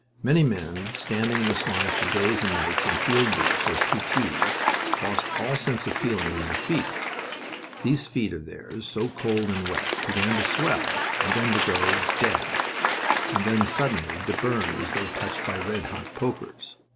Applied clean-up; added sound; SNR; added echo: none; Applause / Crowd; -1 dB; none.